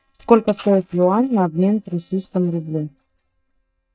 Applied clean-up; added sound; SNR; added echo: neural mask model DeepFilterNet 3.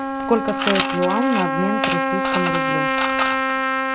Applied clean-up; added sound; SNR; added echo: none; Coin (dropping) / Mechanisms + Trumpet; -4 dB; none.